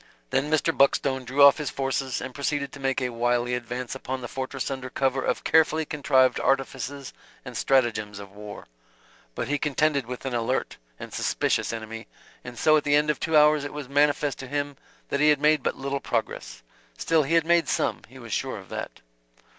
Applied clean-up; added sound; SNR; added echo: none; none; none; none.